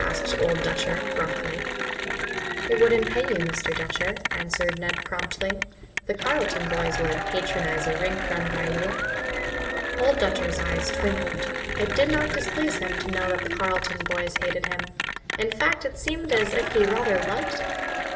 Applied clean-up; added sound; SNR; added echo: none; Applause / Cheering; 2 dB; reverberation time 1.8 s.